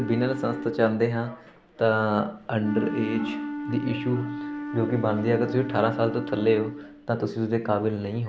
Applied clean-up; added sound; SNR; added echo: none; Wind instrument, woodwind instrument; 9 dB; none.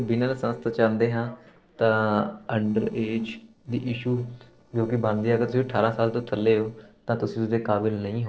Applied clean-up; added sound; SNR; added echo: neural separator model SepFormer DNS4.